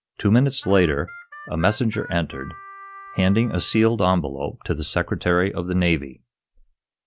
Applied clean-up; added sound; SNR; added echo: none; Harmonica; 19 dB; none.